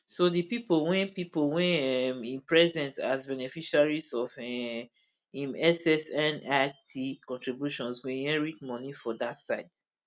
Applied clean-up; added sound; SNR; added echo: none; none; none; none.